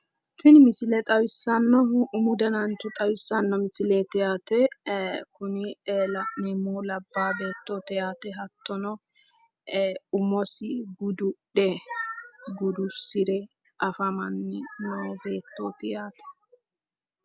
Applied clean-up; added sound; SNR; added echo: none; none; none; none.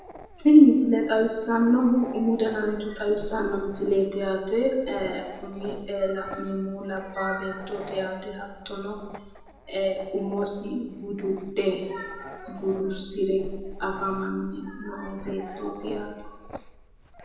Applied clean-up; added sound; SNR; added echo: none; Dog; 16 dB; reverberation time 1.0 s.